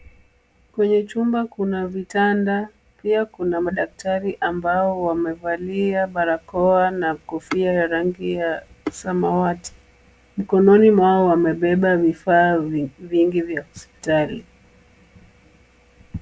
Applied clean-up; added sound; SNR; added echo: none; none; none; none.